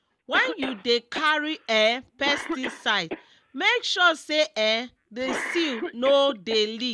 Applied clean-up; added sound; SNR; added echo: none; Cough; 12 dB; none.